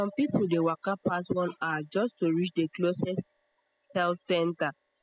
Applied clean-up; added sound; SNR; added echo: classical method spectral subtraction.